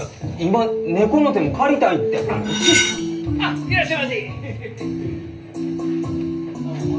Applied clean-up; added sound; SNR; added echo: none; Cutlery, silverware; 0 dB; reverberation time 0.3 s.